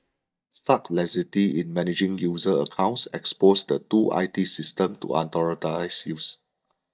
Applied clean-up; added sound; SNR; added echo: neural mask model DeepFilterNet 3.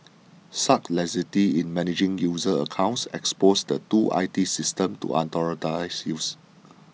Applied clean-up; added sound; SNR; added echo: none; none; none; none.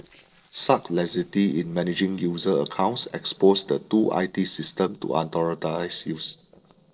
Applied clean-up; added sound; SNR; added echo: neural separator model SepFormer DNS4.